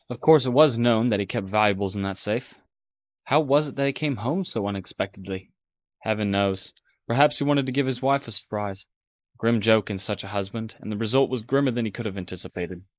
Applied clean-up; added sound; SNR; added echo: neural mask model Resemble Enhance denoiser.